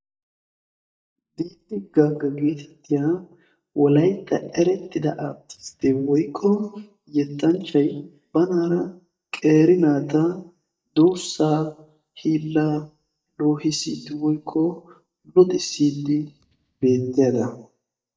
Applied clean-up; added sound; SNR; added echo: neural mask model DeepFilterNet 3.